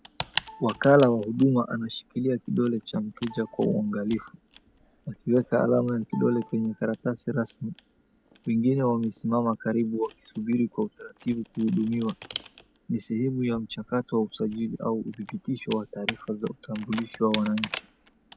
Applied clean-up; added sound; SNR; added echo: none; Computer keyboard; 16 dB; none.